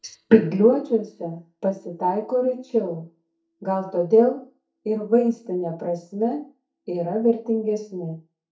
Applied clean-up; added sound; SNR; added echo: neural mask model DeepFilterNet 3.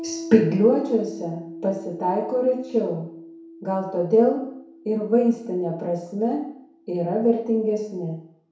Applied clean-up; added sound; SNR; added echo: none; Piano; 16 dB; reverberation time 0.6 s.